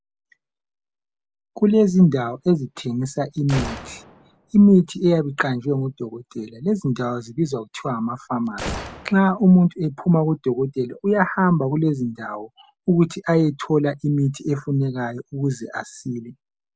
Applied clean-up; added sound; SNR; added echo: none; Gunshot, gunfire; 15 dB; none.